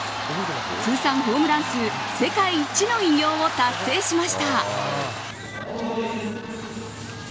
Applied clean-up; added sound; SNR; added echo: none; Domestic sounds, home sounds; 19 dB; none.